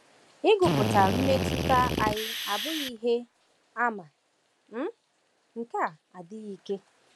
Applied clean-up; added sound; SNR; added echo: none; Drill; 0 dB; none.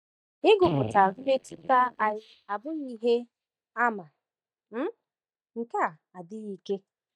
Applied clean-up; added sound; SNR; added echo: neural mask model DeepFilterNet 3.